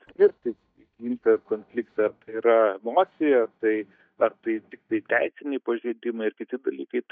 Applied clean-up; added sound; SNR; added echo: neural mask model DeepFilterNet 3.